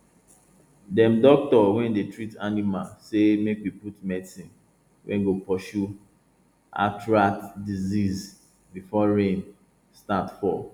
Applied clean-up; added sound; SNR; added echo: none; none; none; none.